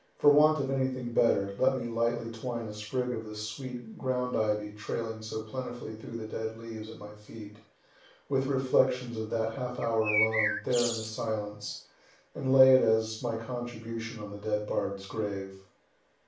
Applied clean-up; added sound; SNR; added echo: none; Bird; 2 dB; reverberation time 0.3 s.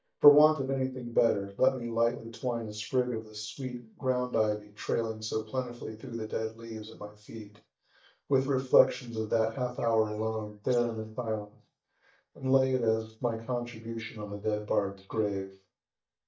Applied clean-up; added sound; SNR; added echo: neural mask model DeepFilterNet 3.